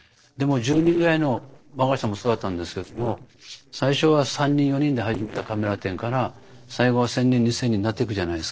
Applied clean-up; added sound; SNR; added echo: neural separator model SepFormer DNS4.